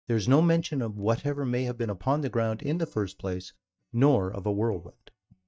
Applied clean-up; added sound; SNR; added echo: neural mask model DeepFilterNet 3.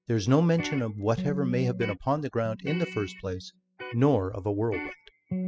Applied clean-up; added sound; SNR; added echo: classical method spectral subtraction.